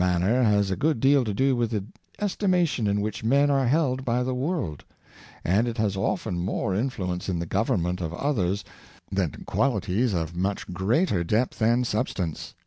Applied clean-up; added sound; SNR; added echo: none; none; none; none.